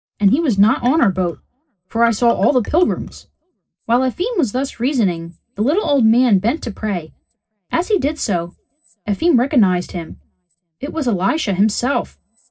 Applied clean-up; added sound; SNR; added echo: neural separator model SepFormer DNS4.